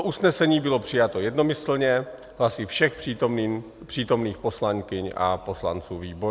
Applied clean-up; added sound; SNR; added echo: none; none; none; none.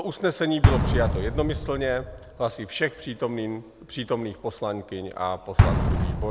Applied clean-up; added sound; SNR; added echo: none; Explosion; -2 dB; none.